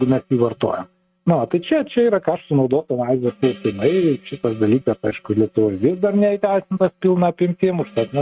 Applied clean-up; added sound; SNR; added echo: neural mask model RNNoise.